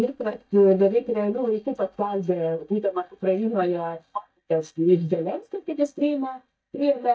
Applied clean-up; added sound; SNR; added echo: neural mask model DeepFilterNet 3.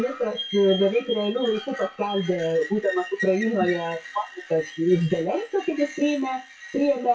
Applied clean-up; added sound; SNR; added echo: classical method WPE with log-MMSE.